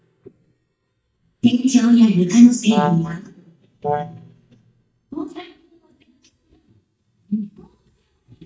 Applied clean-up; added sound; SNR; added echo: neural mask model DeepFilterNet 3.